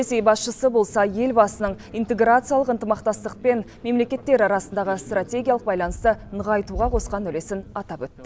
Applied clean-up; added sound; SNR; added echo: none; none; none; none.